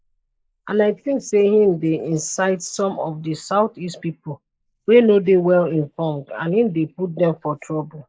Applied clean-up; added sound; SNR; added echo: neural mask model Resemble Enhance denoiser.